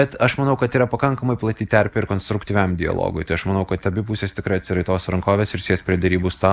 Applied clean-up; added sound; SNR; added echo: none; none; none; none.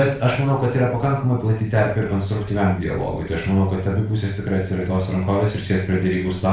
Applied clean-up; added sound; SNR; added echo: none; none; none; reverberation time 0.4 s.